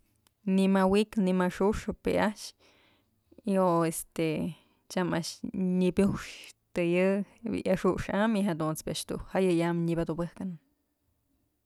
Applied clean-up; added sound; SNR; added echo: none; none; none; none.